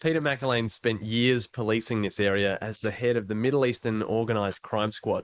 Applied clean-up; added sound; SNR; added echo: neural mask model Resemble Enhance denoiser.